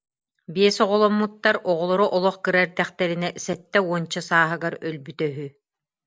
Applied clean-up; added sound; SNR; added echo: none; none; none; none.